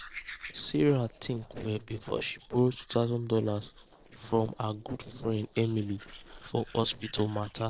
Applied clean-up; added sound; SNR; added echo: neural separator model SepFormer DNS4.